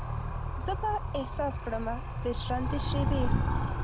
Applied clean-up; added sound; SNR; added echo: none; Animal; -5 dB; none.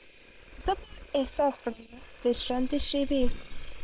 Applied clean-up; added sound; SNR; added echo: neural separator model SepFormer WHAM!.